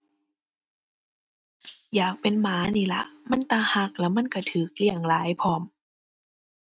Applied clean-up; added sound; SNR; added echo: neural mask model RNNoise.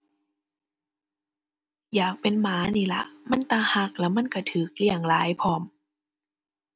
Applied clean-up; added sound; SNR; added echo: none; none; none; none.